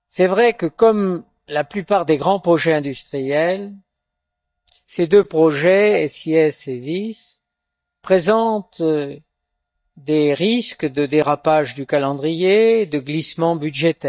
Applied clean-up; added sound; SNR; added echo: neural mask model DeepFilterNet 3.